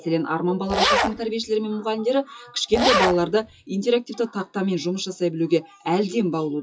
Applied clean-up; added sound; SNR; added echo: classical method WPE with log-MMSE.